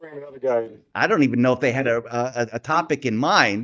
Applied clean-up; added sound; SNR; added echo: neural mask model DeepFilterNet 3.